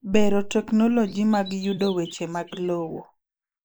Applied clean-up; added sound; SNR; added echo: neural mask model Resemble Enhance denoiser.